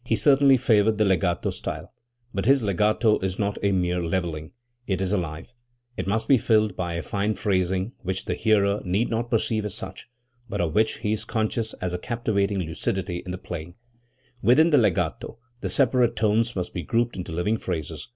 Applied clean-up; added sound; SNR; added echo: none; none; none; none.